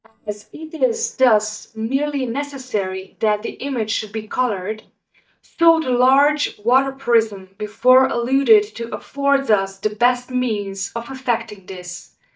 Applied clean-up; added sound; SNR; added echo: neural mask model DeepFilterNet 3.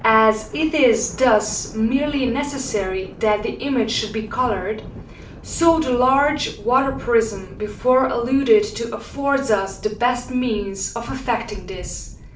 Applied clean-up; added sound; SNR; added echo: none; Thunder; 16 dB; reverberation time 0.4 s.